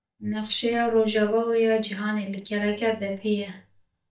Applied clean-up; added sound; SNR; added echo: neural mask model DeepFilterNet 3.